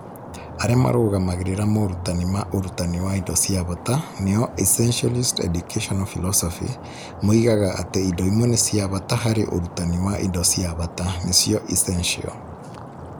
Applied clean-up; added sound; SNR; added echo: none; Stream; 15 dB; none.